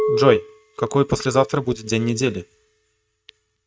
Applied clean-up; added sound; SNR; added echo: neural mask model RNNoise.